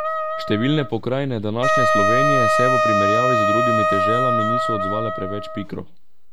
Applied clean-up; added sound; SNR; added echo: none; Wind instrument, woodwind instrument; -5 dB; none.